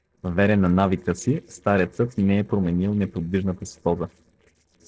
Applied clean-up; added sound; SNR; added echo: neural separator model SepFormer DNS4.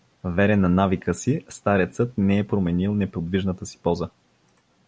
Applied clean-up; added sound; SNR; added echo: none; none; none; none.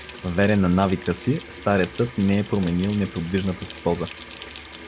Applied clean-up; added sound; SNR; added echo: none; Sink (filling or washing) / Water tap, faucet; 13 dB; none.